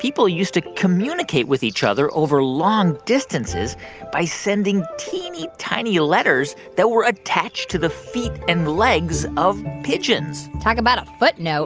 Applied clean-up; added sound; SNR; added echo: none; none; none; none.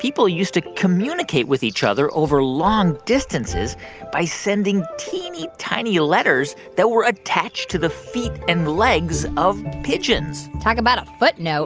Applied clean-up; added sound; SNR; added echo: none; Walk, footsteps; 16 dB; none.